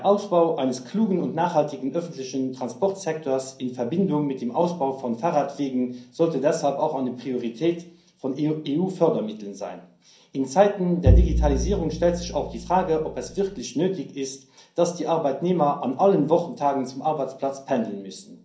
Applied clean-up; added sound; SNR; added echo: none; Bowed string instrument; -1 dB; reverberation time 0.6 s.